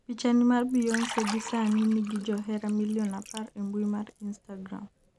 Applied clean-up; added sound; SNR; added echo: none; Liquid; 14 dB; none.